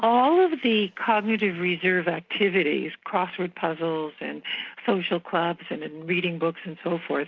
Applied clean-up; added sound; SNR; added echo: none; none; none; none.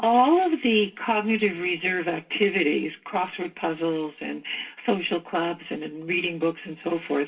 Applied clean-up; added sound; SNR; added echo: none; none; none; reverberation time 0.2 s.